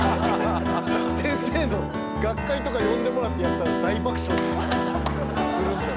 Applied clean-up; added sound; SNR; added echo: none; Piano; -2 dB; none.